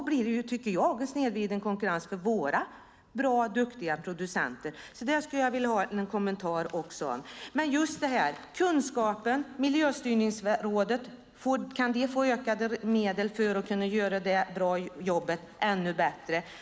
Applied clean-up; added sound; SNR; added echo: none; none; none; none.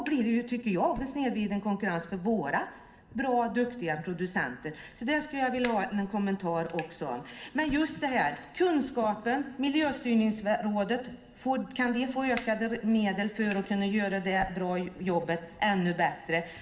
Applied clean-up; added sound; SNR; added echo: none; Fire; 20 dB; reverberation time 1.2 s.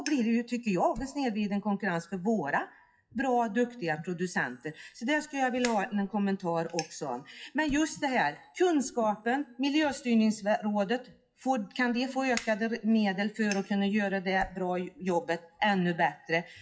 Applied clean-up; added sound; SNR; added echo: classical method WPE with log-MMSE.